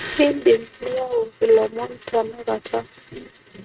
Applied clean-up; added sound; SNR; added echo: neural mask model RNNoise.